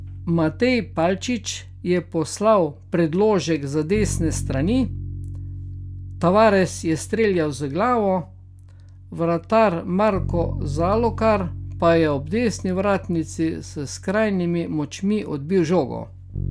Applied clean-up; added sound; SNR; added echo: none; Bass guitar; 11 dB; none.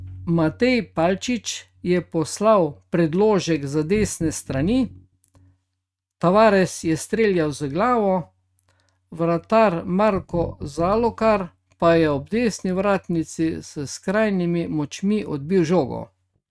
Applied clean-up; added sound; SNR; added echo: neural mask model RNNoise.